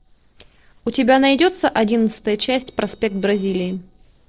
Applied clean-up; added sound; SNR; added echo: neural separator model SepFormer DNS4.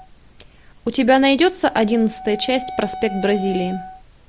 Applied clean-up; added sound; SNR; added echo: none; Wind instrument, woodwind instrument; 14 dB; none.